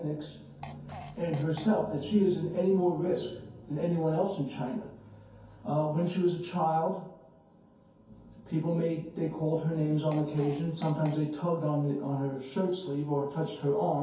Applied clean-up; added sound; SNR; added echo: none; Fart; 18 dB; reverberation time 0.6 s.